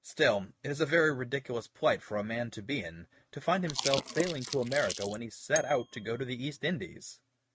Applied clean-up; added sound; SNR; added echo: neural mask model RNNoise.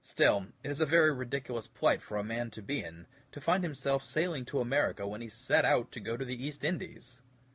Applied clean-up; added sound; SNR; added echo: none; none; none; none.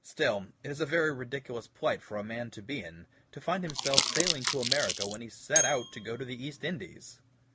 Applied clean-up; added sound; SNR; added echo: none; Crumpling, crinkling + Bell; -3 dB; none.